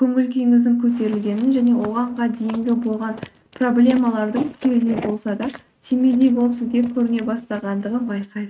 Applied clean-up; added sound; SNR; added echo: neural mask model RNNoise.